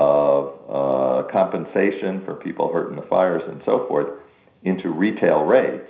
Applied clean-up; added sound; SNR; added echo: none; none; none; reverberation time 0.5 s.